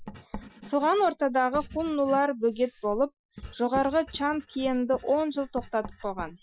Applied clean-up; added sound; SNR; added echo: classical method Wiener filter.